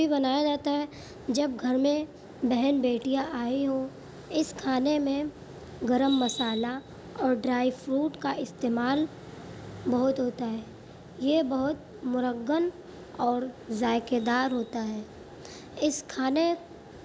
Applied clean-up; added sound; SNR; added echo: none; none; none; none.